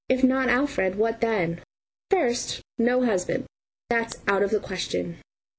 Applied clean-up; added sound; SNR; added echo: none; none; none; none.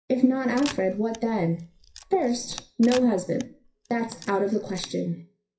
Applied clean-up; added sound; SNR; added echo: classical method WPE with log-MMSE.